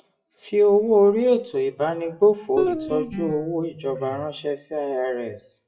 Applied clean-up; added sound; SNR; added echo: classical method WPE with log-MMSE.